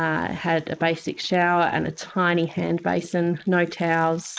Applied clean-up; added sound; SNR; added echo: neural mask model Resemble Enhance denoiser.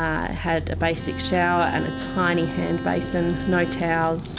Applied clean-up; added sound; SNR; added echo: none; Fire + Bowed string instrument; 7 dB; none.